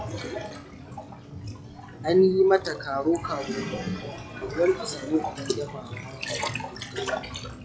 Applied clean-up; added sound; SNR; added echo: classical method log-MMSE.